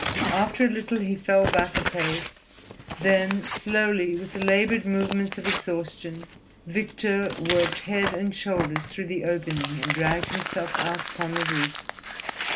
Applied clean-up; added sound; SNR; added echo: none; Crumpling, crinkling / Tearing; 3 dB; none.